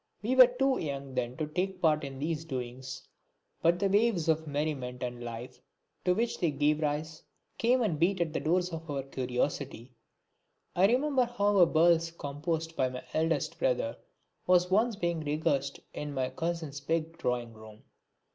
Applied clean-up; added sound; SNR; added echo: none; none; none; none.